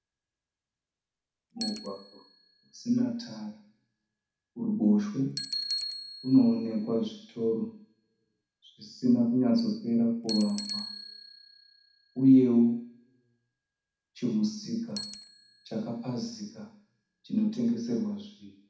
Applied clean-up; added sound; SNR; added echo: none; Bicycle; 14 dB; reverberation time 0.6 s.